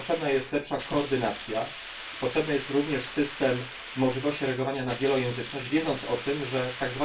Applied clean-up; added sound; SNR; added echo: none; Hiss; 11 dB; reverberation time 0.2 s.